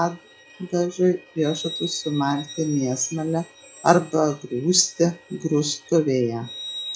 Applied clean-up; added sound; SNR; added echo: classical method log-MMSE.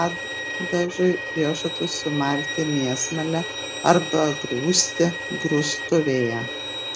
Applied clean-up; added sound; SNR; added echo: none; Bowed string instrument; 7 dB; none.